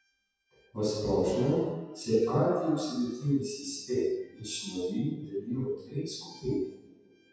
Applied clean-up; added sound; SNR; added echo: classical method WPE with log-MMSE.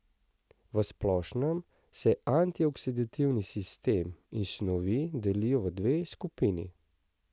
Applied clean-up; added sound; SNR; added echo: none; none; none; none.